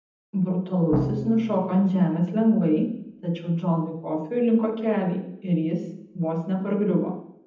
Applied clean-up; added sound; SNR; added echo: none; Drum; 7 dB; reverberation time 0.8 s.